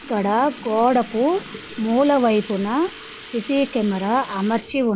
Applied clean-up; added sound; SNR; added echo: none; Sink (filling or washing) / Liquid; 17 dB; none.